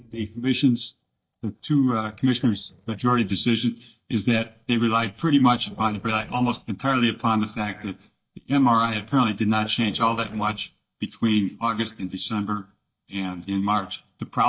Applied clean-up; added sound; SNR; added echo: neural mask model DeepFilterNet 3.